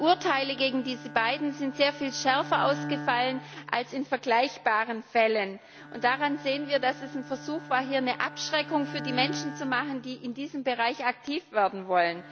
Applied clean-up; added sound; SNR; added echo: none; Bowed string instrument; 14 dB; none.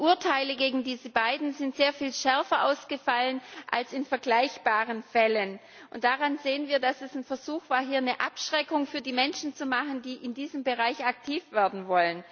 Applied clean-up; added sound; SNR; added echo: none; none; none; none.